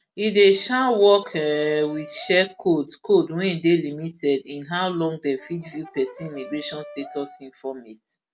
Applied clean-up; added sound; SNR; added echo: none; Brass instrument; 20 dB; none.